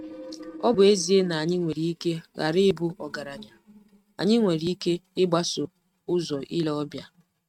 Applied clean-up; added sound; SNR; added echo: neural mask model RNNoise.